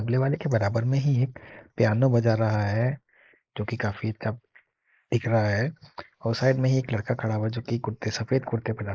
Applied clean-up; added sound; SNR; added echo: neural mask model Resemble Enhance denoiser.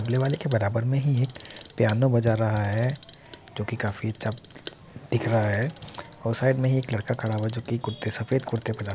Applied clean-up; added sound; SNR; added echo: none; Clock; 14 dB; none.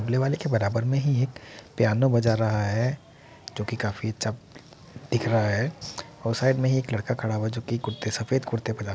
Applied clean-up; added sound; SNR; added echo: none; none; none; none.